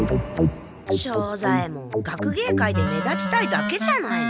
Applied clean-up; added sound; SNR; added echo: none; none; none; none.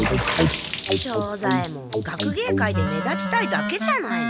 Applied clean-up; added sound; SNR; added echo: none; Water / Splash, splatter; 8 dB; none.